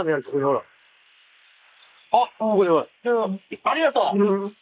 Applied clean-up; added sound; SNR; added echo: neural mask model Resemble Enhance denoiser.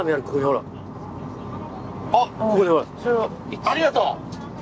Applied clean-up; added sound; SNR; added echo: none; none; none; none.